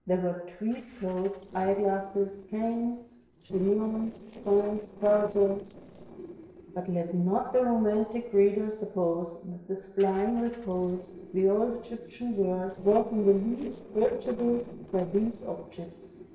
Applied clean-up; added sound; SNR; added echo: neural separator model SepFormer DNS4.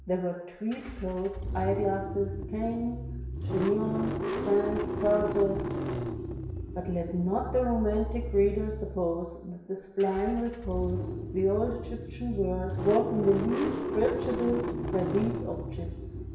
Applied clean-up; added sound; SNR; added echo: none; Engine starting / Car; 4 dB; reverberation time 0.9 s.